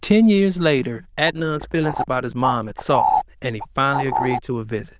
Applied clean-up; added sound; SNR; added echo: neural diffusion model UNIVERSE++.